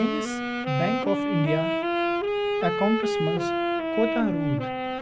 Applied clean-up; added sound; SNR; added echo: none; Wind instrument, woodwind instrument; -2 dB; none.